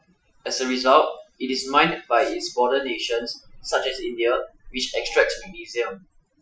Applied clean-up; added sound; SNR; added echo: classical method Wiener filter.